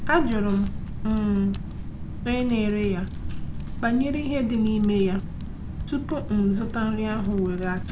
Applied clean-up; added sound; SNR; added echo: none; Typing; 5 dB; none.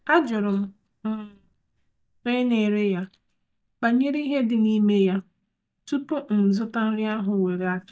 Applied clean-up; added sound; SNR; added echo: neural mask model DeepFilterNet 3.